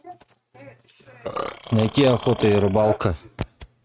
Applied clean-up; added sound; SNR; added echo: neural mask model RNNoise.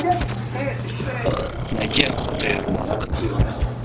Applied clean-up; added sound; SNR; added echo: neural separator model SepFormer DNS4.